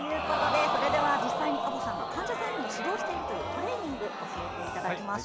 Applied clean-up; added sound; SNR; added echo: none; Crowd; -2 dB; none.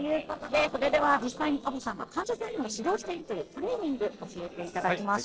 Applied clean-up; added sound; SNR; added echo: neural separator model SepFormer DNS4.